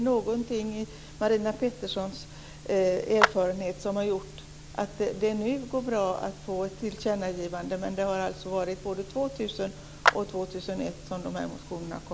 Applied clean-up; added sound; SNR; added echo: none; Clapping; 1 dB; none.